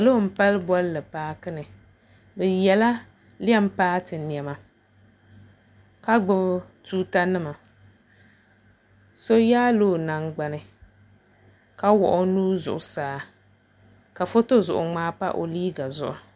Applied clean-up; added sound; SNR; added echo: none; none; none; none.